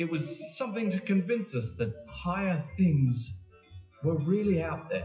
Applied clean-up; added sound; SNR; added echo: classical method WPE with log-MMSE.